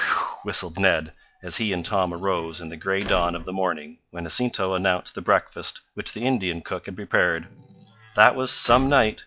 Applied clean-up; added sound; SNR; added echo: classical method log-MMSE.